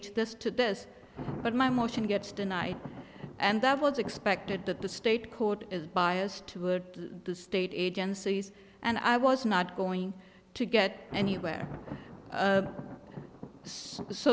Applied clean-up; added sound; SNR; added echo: none; Thunder; 15 dB; none.